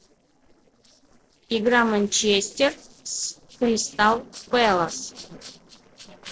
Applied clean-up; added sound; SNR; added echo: neural separator model SepFormer DNS4.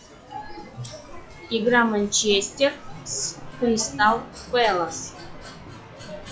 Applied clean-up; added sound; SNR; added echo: classical method log-MMSE.